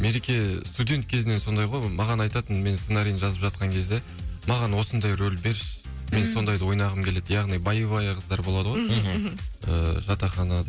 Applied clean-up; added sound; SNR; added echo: none; none; none; none.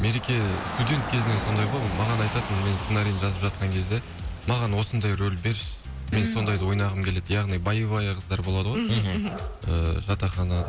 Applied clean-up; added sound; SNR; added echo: none; Rain / Dog; 12 dB; none.